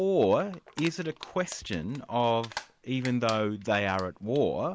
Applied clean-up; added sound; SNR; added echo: none; Crumpling, crinkling; 18 dB; none.